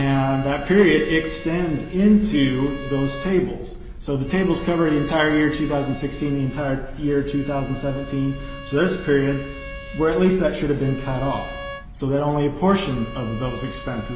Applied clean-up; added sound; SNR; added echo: none; Bowed string instrument; 17 dB; none.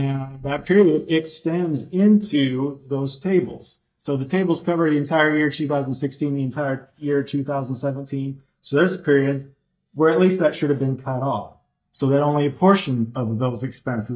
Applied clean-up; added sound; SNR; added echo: neural mask model DeepFilterNet 3.